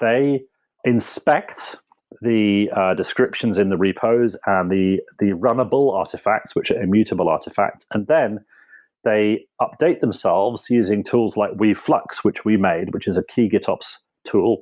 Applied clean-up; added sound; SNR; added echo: none; none; none; none.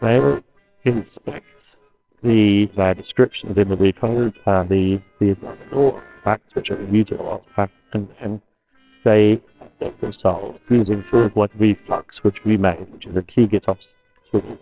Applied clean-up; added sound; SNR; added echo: neural separator model SepFormer WHAMR!.